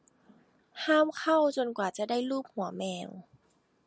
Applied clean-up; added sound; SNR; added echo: none; none; none; none.